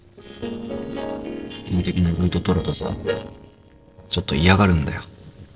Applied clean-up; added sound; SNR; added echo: neural separator model SepFormer DNS4.